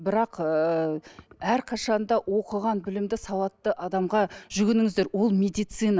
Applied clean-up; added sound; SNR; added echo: none; none; none; none.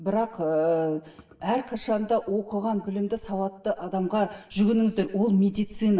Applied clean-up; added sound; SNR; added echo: none; none; none; reverberation time 0.7 s.